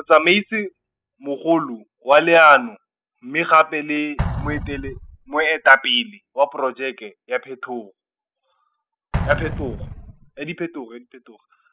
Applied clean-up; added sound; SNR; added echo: classical method spectral subtraction.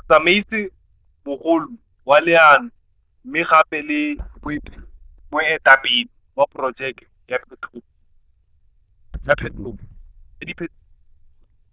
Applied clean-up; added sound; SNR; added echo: neural diffusion model UNIVERSE++.